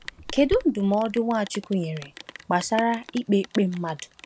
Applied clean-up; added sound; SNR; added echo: none; Rain; 16 dB; none.